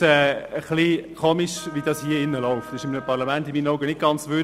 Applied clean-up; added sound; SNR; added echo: none; Wind instrument, woodwind instrument; 17 dB; none.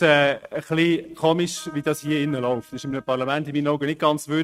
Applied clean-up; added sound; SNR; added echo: neural mask model RNNoise.